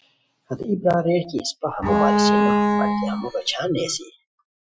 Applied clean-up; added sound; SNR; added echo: classical method Wiener filter.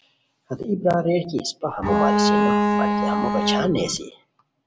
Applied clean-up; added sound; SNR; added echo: none; Bowed string instrument; -5 dB; none.